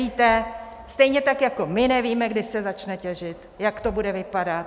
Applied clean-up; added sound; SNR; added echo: none; none; none; none.